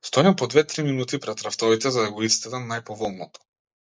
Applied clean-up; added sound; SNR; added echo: neural mask model Resemble Enhance denoiser.